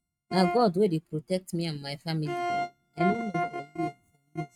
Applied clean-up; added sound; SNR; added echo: neural mask model RNNoise.